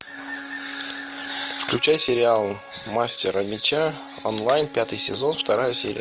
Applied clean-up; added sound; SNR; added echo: none; Wind instrument, woodwind instrument; 18 dB; none.